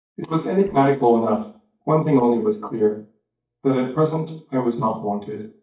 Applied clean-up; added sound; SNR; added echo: neural mask model DeepFilterNet 3.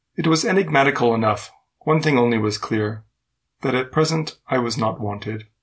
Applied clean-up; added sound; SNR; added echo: none; none; none; none.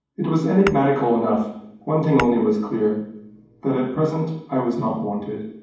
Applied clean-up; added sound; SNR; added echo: none; Tap / Glass; 14 dB; reverberation time 1.2 s.